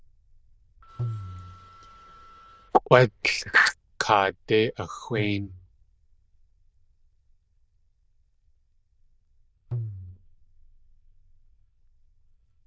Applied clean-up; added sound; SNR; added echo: neural diffusion model UNIVERSE++.